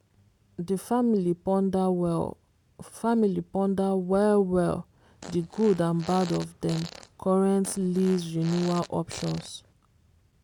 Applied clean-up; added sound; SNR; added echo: none; Fart; 17 dB; none.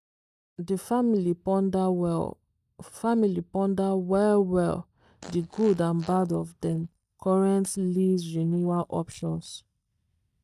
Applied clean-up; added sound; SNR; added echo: neural mask model DeepFilterNet 3.